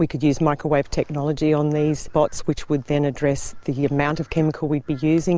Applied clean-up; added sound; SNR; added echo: none; none; none; none.